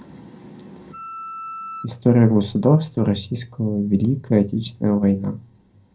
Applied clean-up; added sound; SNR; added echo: none; Wind instrument, woodwind instrument; 14 dB; reverberation time 0.3 s.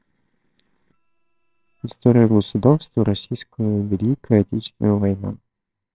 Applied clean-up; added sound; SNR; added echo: neural separator model SepFormer WHAMR!.